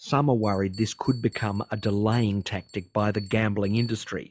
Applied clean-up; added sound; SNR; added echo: classical method log-MMSE.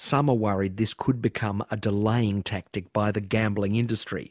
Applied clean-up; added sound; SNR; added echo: none; none; none; none.